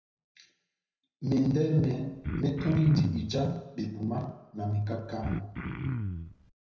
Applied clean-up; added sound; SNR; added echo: none; Cough; 5 dB; reverberation time 0.8 s.